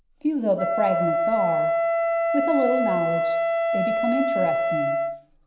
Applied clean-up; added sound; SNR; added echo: none; Wind instrument, woodwind instrument; -4 dB; reverberation time 0.9 s.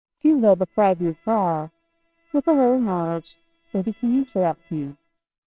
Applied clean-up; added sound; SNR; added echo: neural separator model SepFormer WHAMR!.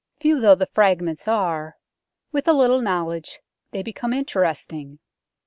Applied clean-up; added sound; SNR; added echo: none; none; none; none.